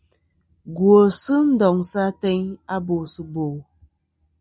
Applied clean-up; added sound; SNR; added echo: none; none; none; none.